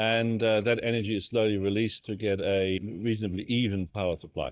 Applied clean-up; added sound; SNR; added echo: neural mask model DeepFilterNet 3.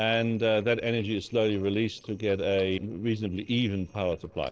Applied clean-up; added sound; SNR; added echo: neural separator model SepFormer DNS4.